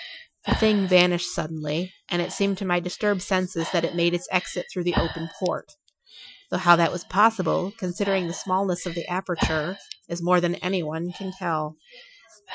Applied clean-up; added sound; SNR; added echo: classical method Wiener filter.